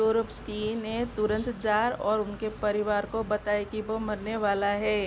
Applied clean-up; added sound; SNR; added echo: none; none; none; none.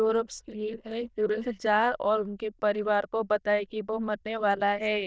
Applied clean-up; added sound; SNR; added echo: neural diffusion model UNIVERSE++.